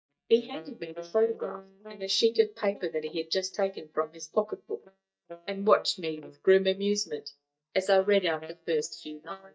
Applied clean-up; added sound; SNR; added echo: neural mask model DeepFilterNet 3.